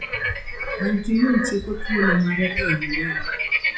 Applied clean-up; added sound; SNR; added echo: classical method WPE with log-MMSE.